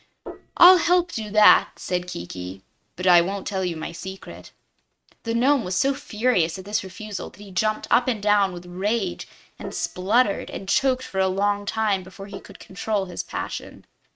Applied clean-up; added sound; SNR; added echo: neural mask model RNNoise.